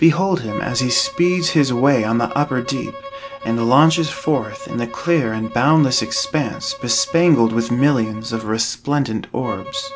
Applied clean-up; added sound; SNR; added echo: none; Bowed string instrument; 15 dB; none.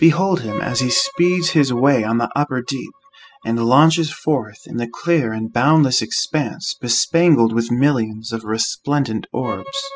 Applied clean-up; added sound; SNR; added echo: classical method spectral subtraction.